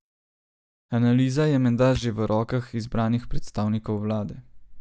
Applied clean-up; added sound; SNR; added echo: neural mask model DeepFilterNet 3.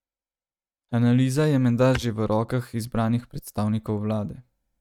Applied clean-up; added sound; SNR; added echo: neural mask model RNNoise.